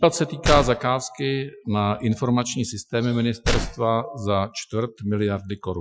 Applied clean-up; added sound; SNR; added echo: classical method Wiener filter.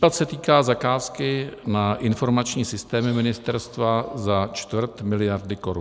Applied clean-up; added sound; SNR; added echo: none; none; none; none.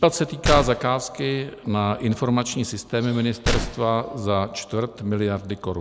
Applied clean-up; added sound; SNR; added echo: none; Gunshot, gunfire; 7 dB; none.